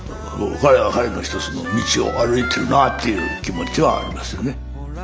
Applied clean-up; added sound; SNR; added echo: none; Harmonica; 11 dB; none.